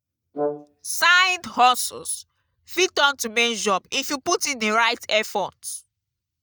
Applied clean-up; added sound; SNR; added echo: neural mask model DeepFilterNet 3.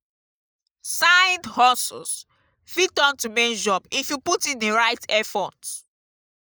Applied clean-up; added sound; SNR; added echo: neural mask model Resemble Enhance denoiser.